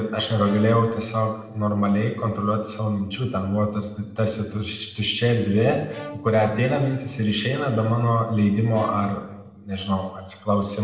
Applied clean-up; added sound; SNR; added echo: neural separator model SepFormer DNS4.